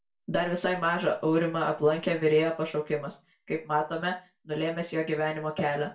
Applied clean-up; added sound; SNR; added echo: none; none; none; reverberation time 0.3 s.